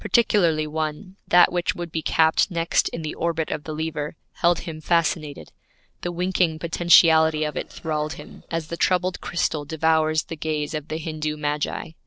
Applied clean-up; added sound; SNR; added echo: neural separator model SepFormer DNS4.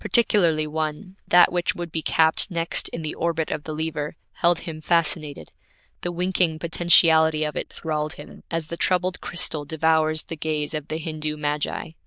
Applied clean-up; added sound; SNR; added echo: neural diffusion model UNIVERSE++.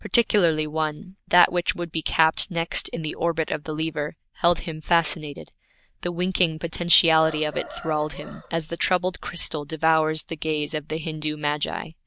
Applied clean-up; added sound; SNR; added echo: neural mask model DeepFilterNet 3.